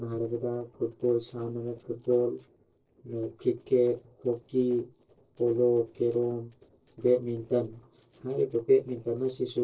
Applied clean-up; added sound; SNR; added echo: neural separator model SepFormer DNS4.